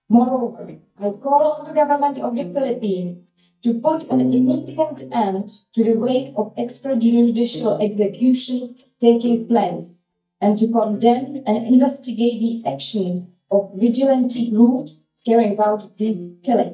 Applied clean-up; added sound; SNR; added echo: neural mask model DeepFilterNet 3.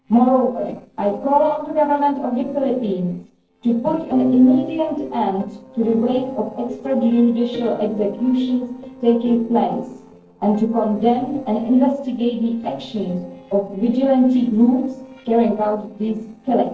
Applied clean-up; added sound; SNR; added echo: neural separator model SepFormer DNS4.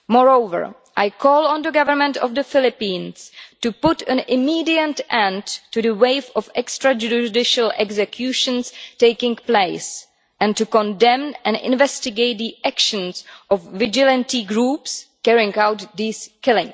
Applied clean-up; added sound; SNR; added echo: none; none; none; none.